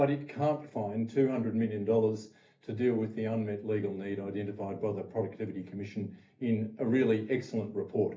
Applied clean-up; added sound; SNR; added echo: none; none; none; reverberation time 0.3 s.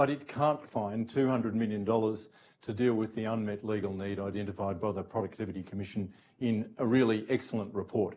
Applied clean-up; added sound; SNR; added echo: none; none; none; none.